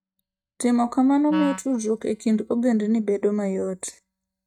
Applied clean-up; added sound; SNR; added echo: neural mask model DeepFilterNet 3.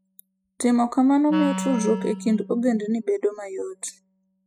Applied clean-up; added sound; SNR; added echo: classical method spectral subtraction.